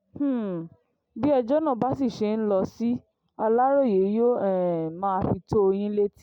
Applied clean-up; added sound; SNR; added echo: none; none; none; none.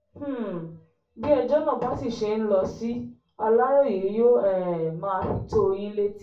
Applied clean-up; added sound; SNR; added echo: none; none; none; reverberation time 0.3 s.